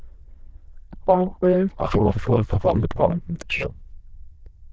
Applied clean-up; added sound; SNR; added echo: neural diffusion model UNIVERSE++.